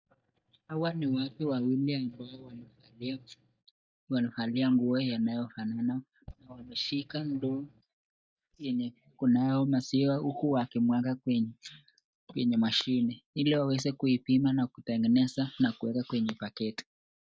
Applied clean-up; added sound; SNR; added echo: neural mask model DeepFilterNet 3.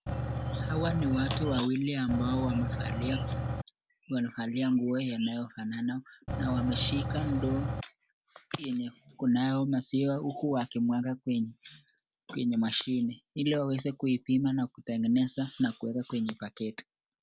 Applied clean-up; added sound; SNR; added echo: none; Engine / Truck / Car; 1 dB; none.